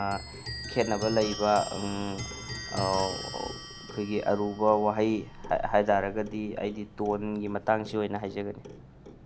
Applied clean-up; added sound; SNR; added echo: none; Clock; 11 dB; none.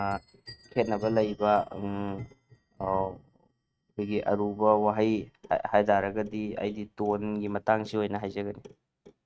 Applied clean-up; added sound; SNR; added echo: neural mask model RNNoise.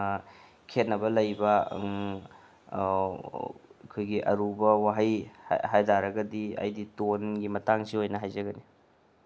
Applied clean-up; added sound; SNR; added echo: none; none; none; none.